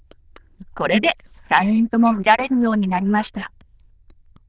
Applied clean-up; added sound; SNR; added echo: neural diffusion model UNIVERSE++.